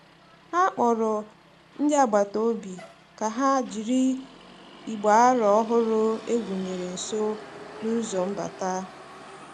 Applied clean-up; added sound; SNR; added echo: none; Motor vehicle (road); 19 dB; none.